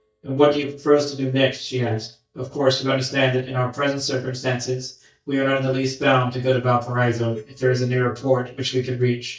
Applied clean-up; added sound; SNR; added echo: neural mask model DeepFilterNet 3.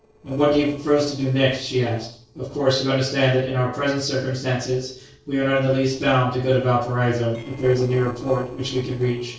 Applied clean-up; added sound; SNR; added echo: neural separator model SepFormer DNS4.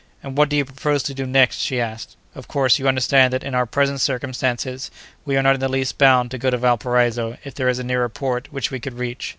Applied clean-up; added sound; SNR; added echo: none; none; none; none.